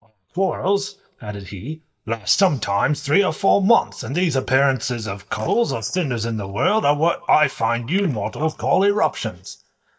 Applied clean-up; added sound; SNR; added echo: neural mask model DeepFilterNet 3.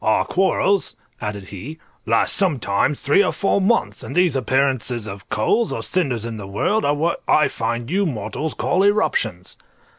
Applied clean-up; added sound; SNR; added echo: none; none; none; none.